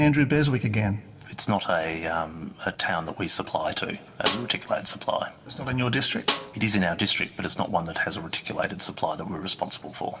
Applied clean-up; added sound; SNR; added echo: none; Snare drum; 6 dB; reverberation time 1.0 s.